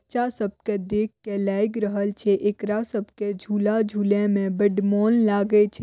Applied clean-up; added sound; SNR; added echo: none; none; none; none.